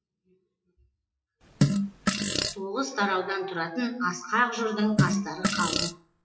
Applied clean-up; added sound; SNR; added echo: classical method WPE with log-MMSE.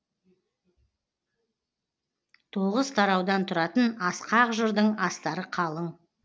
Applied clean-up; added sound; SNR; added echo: none; none; none; none.